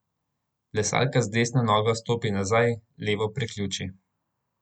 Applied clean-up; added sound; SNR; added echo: none; none; none; none.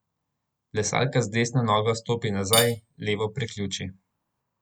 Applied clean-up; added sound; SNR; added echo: none; Cutlery, silverware / Dishes, pots, and pans; 6 dB; none.